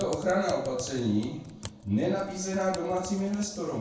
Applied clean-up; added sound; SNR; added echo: none; Typing; 17 dB; reverberation time 0.6 s.